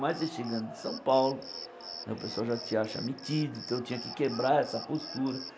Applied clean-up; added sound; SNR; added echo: none; Cricket; 11 dB; none.